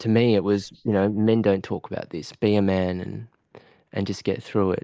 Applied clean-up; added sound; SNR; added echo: neural mask model Resemble Enhance denoiser.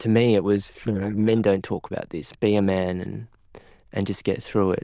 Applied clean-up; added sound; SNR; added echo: neural diffusion model UNIVERSE++.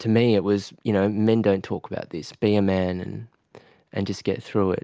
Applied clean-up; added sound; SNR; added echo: none; none; none; none.